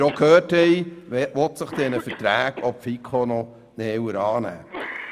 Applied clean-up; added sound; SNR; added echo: none; Cough; 17 dB; none.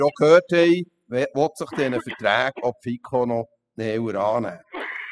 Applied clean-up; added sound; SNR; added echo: classical method spectral subtraction.